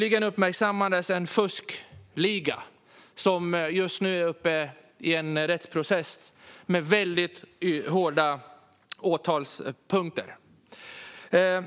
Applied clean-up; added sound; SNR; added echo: none; none; none; none.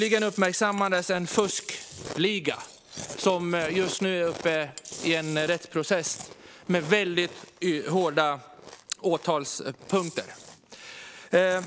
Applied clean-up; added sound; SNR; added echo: none; Chewing, mastication; 16 dB; none.